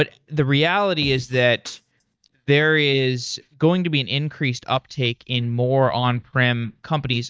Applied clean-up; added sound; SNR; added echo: neural mask model DeepFilterNet 3.